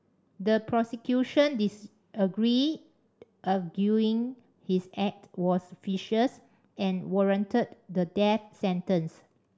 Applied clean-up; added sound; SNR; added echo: none; none; none; none.